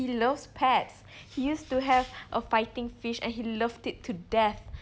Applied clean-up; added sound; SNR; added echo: none; none; none; none.